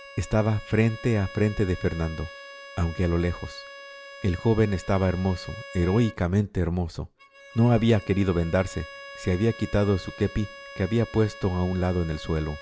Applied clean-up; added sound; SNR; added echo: none; Bowed string instrument; 17 dB; none.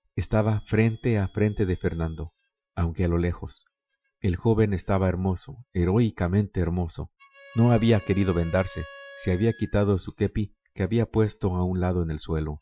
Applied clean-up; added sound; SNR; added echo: classical method Wiener filter.